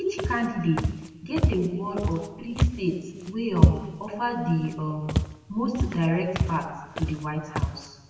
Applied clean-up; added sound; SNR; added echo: none; Walk, footsteps; 0 dB; reverberation time 1.3 s.